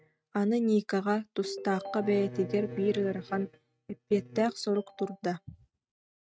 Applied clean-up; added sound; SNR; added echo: neural mask model RNNoise.